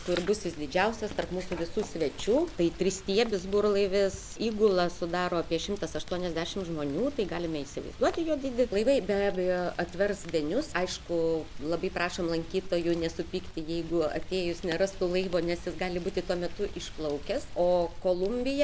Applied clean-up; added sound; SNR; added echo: none; Rain; 11 dB; none.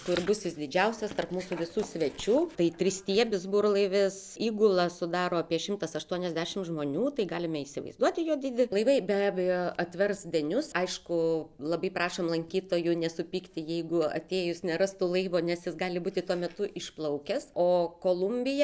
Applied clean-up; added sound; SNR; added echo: none; none; none; none.